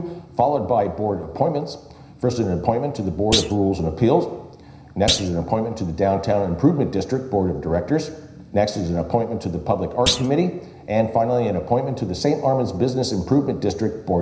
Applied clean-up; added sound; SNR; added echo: none; Thump, thud; 6 dB; reverberation time 0.9 s.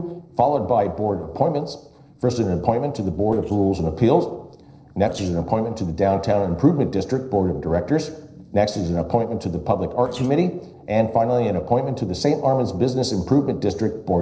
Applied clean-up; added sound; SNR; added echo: neural separator model SepFormer DNS4.